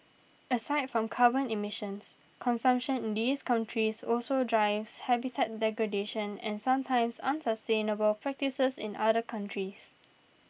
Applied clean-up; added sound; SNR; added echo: none; none; none; none.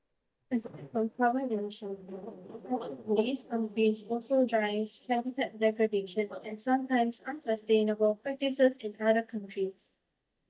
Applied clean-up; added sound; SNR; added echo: neural mask model DeepFilterNet 3.